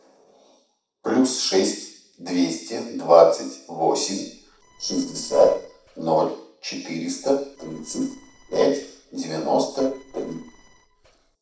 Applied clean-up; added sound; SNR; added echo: neural separator model SepFormer DNS4.